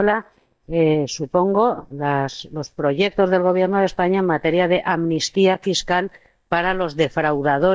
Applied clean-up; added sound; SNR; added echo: neural mask model DeepFilterNet 3.